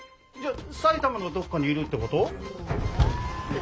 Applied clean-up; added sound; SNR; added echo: none; none; none; none.